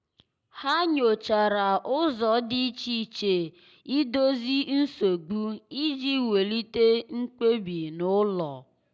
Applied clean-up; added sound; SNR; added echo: none; none; none; none.